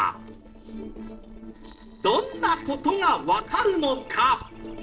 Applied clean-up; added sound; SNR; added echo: neural separator model SepFormer DNS4.